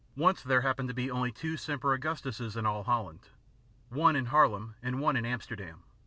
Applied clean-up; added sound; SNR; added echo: none; none; none; none.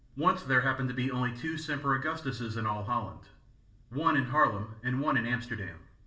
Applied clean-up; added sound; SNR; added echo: none; none; none; reverberation time 0.5 s.